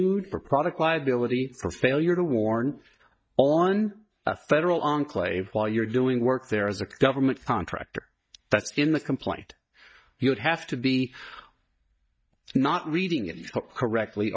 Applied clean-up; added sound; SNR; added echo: neural mask model DeepFilterNet 3.